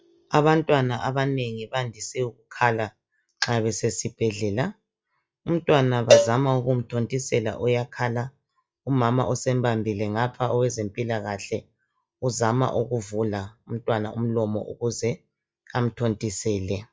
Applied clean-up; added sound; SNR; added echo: classical method log-MMSE.